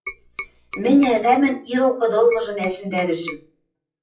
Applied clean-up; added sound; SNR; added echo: classical method WPE with log-MMSE.